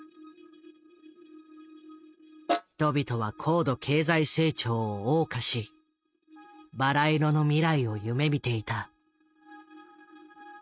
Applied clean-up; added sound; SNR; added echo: neural mask model RNNoise.